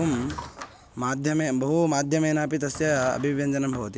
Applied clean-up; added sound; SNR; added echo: none; Drawer open or close / Wood; 17 dB; none.